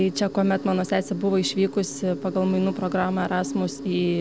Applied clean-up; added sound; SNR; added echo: none; Insect; 11 dB; none.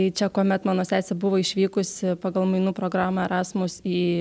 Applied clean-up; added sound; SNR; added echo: none; none; none; none.